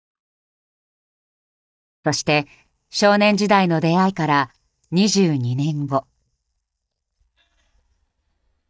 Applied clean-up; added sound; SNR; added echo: neural mask model DeepFilterNet 3.